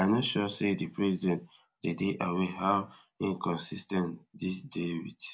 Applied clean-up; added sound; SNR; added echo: none; none; none; none.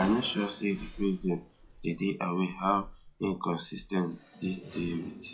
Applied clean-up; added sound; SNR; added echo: classical method log-MMSE.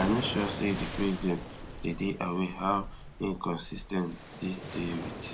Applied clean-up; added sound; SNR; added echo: none; Waves, surf; 8 dB; none.